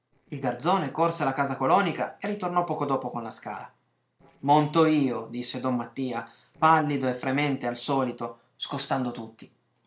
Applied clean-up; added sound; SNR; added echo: neural separator model SepFormer DNS4.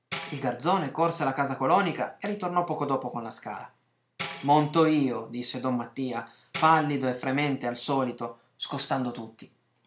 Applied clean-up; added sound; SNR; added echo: none; Tambourine; 3 dB; none.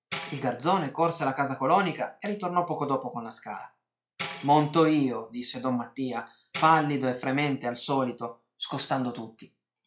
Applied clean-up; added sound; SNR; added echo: classical method log-MMSE.